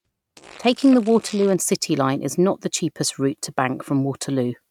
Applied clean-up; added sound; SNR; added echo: neural mask model RNNoise.